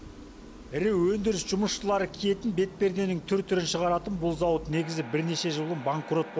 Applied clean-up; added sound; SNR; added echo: none; none; none; none.